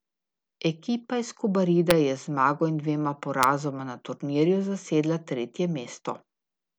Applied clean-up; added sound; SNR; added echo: none; none; none; none.